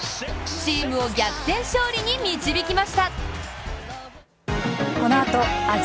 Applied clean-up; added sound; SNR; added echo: none; none; none; none.